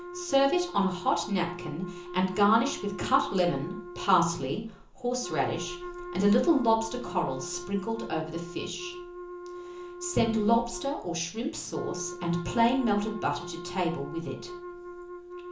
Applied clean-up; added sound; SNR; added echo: none; Wind instrument, woodwind instrument; 12 dB; reverberation time 0.8 s.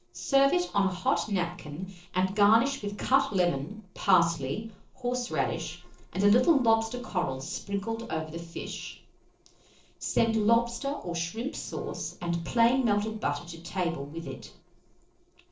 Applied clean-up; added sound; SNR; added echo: neural separator model SepFormer DNS4.